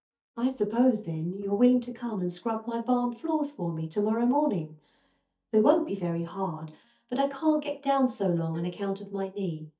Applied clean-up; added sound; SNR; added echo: neural mask model DeepFilterNet 3.